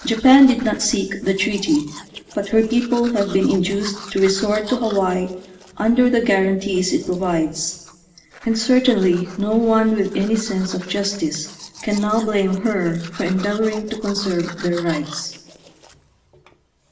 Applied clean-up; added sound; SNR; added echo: none; Domestic sounds, home sounds; 20 dB; reverberation time 0.7 s.